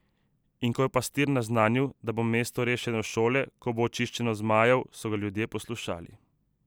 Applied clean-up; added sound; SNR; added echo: none; none; none; none.